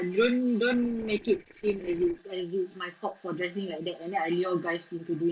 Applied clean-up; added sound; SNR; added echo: neural separator model SepFormer DNS4.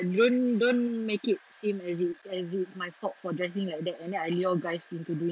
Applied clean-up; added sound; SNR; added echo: none; none; none; none.